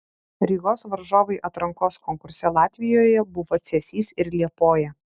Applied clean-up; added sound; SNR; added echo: none; none; none; none.